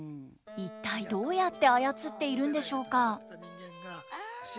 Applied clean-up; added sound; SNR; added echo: none; Wind instrument, woodwind instrument; 16 dB; none.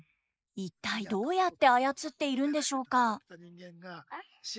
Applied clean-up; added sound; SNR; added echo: neural mask model Resemble Enhance denoiser.